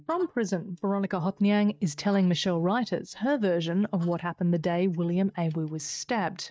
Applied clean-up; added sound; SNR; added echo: neural mask model DeepFilterNet 3.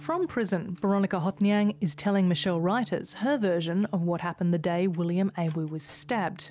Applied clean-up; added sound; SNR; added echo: none; none; none; none.